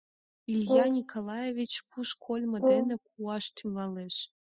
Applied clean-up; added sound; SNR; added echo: classical method spectral subtraction.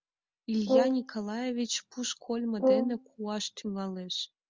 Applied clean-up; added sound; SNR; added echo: none; Brass instrument; -2 dB; none.